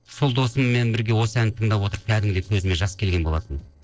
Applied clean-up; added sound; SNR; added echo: neural separator model SepFormer DNS4.